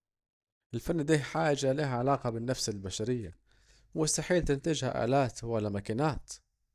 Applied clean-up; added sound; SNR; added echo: neural mask model DeepFilterNet 3.